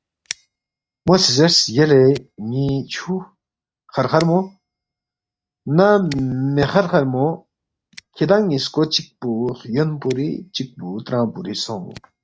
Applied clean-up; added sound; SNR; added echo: neural mask model RNNoise.